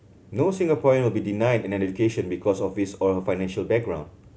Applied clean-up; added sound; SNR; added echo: none; none; none; none.